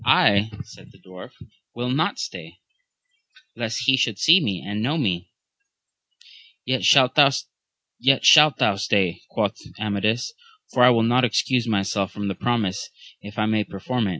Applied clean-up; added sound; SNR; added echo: none; none; none; none.